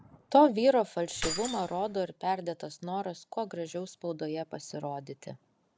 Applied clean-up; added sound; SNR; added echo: none; Keys jangling; 8 dB; none.